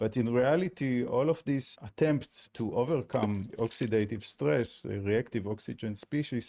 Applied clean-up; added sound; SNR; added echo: neural mask model RNNoise.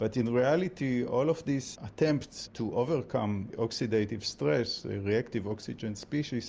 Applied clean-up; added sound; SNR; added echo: none; none; none; none.